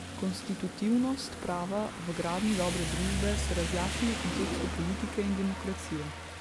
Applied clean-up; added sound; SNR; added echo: none; Rain; 3 dB; none.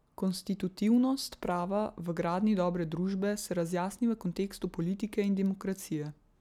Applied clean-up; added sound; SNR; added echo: none; none; none; none.